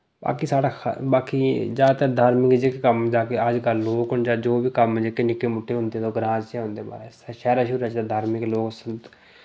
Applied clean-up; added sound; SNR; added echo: none; none; none; none.